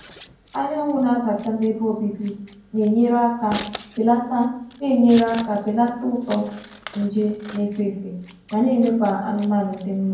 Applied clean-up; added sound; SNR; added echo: none; Scissors; 16 dB; reverberation time 0.9 s.